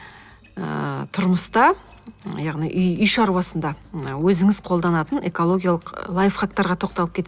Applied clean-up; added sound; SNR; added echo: none; none; none; none.